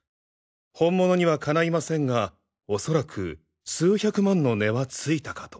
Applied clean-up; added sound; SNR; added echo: none; none; none; none.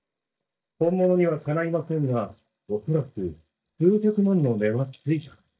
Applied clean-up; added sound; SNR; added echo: neural mask model DeepFilterNet 3.